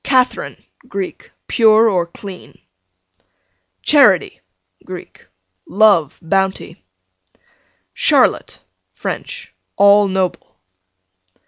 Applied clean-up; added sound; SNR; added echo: none; none; none; none.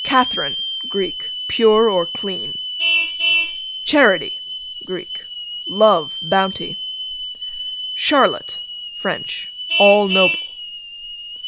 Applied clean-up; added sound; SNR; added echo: none; Vehicle horn, car horn, honking + Hiss / Alarm; 4 dB; none.